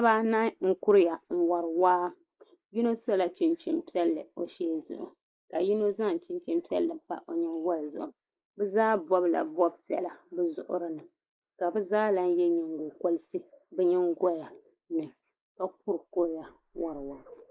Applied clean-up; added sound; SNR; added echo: neural mask model Resemble Enhance denoiser.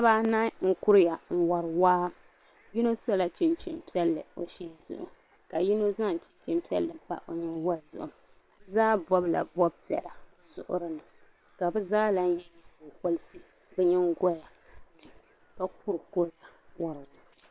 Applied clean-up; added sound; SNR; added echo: neural separator model SepFormer WHAM!.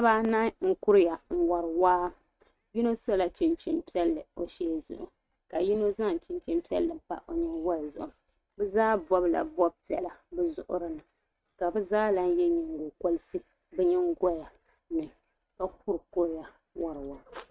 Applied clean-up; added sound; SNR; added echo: neural mask model RNNoise.